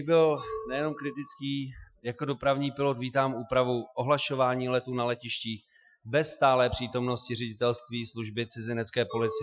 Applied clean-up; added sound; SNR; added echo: classical method Wiener filter.